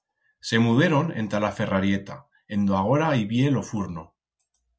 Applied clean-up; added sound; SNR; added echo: none; none; none; none.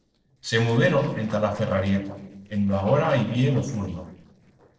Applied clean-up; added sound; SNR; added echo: neural separator model SepFormer DNS4.